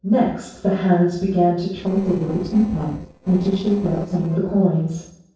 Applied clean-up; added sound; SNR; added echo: neural separator model SepFormer DNS4.